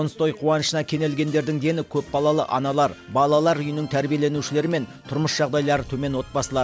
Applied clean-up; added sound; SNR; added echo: none; none; none; none.